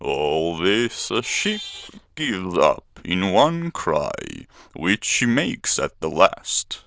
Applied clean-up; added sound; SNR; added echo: neural diffusion model UNIVERSE++.